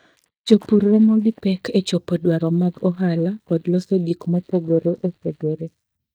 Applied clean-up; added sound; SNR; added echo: neural mask model DeepFilterNet 3.